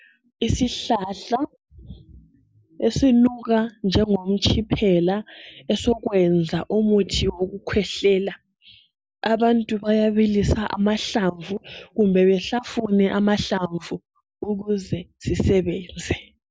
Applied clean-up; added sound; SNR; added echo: none; none; none; none.